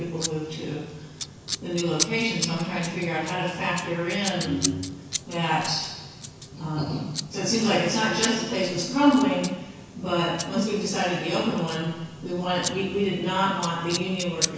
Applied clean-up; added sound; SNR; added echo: none; Scissors; 10 dB; reverberation time 1.1 s.